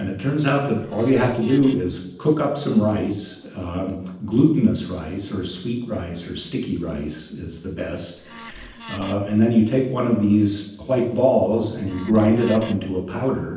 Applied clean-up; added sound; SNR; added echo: neural separator model SepFormer DNS4.